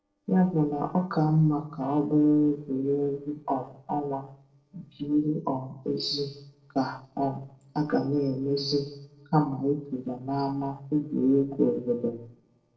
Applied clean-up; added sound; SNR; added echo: neural separator model SepFormer DNS4.